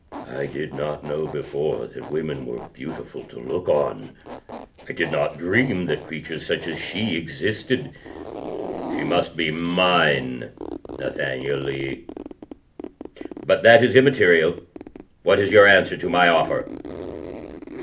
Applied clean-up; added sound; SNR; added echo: none; Zipper (clothing); 14 dB; reverberation time 0.3 s.